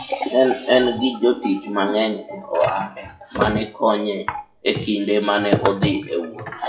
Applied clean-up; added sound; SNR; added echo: classical method WPE with log-MMSE.